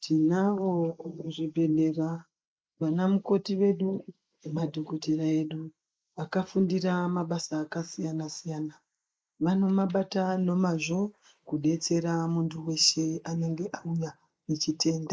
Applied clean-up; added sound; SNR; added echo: neural mask model Resemble Enhance denoiser.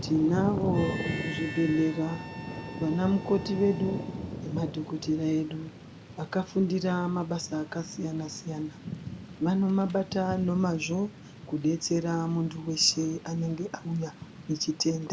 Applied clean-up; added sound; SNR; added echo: none; Thunder / Rain + Harmonica; 9 dB; none.